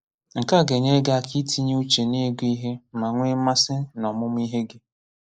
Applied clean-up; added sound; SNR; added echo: neural mask model Resemble Enhance denoiser.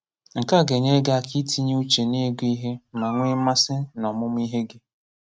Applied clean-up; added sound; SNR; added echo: neural mask model RNNoise.